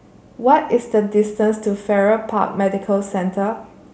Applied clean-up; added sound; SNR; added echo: none; none; none; none.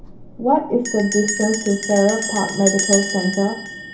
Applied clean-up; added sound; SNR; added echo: none; Bell; 6 dB; reverberation time 0.4 s.